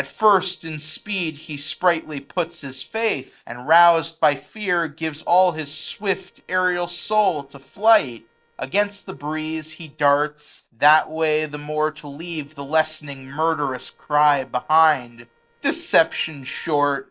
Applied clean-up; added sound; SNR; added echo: neural separator model SepFormer DNS4.